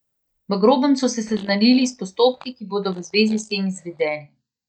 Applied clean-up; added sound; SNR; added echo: neural mask model DeepFilterNet 3.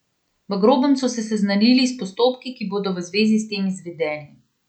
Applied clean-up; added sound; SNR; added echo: none; none; none; none.